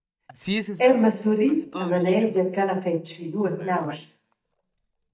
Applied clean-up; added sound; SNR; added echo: neural mask model DeepFilterNet 3.